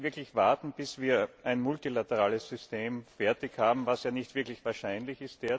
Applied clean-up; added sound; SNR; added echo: none; none; none; none.